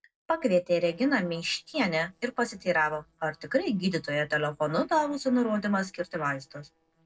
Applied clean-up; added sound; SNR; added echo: neural separator model SepFormer DNS4.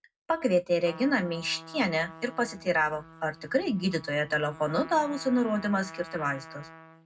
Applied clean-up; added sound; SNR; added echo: none; Trumpet; 18 dB; reverberation time 0.3 s.